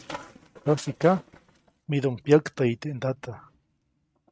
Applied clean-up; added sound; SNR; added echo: neural mask model RNNoise.